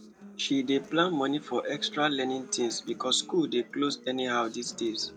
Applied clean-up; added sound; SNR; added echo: none; Acoustic guitar; 19 dB; none.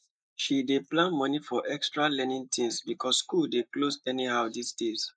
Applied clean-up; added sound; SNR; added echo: neural mask model Resemble Enhance denoiser.